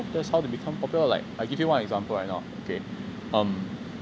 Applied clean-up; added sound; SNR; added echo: none; none; none; none.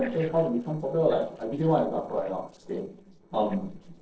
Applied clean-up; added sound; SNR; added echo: neural separator model SepFormer DNS4.